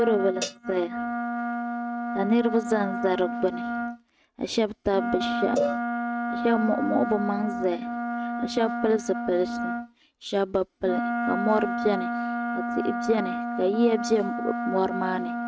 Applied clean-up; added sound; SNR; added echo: neural mask model RNNoise.